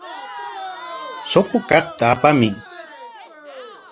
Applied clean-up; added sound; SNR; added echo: none; Crowd; 14 dB; none.